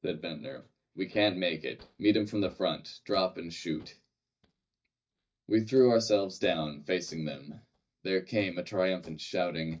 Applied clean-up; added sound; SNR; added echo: neural mask model DeepFilterNet 3.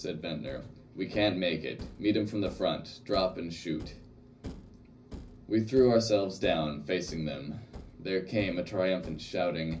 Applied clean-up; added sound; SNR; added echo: none; Thump, thud; 17 dB; reverberation time 0.4 s.